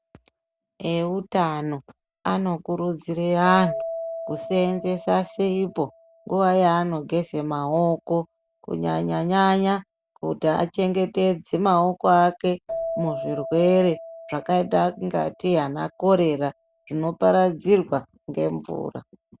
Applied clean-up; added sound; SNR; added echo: none; Keyboard (musical); 15 dB; none.